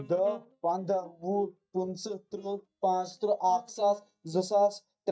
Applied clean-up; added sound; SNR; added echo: neural mask model DeepFilterNet 3.